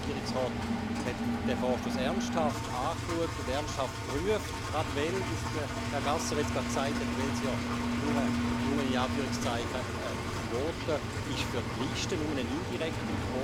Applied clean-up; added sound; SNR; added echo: none; Engine; -2 dB; none.